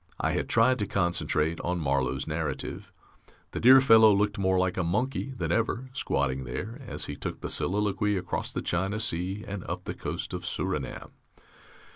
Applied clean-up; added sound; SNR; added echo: none; none; none; none.